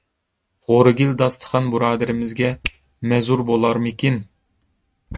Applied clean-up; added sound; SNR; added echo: neural mask model RNNoise.